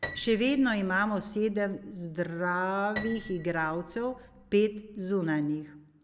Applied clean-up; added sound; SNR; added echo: none; Piano; 16 dB; none.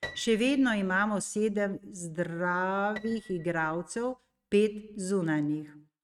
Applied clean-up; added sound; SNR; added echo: neural mask model RNNoise.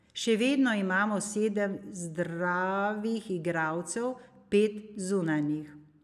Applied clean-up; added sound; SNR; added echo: none; none; none; none.